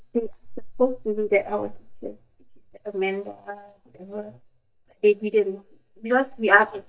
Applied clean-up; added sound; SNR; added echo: neural mask model DeepFilterNet 3.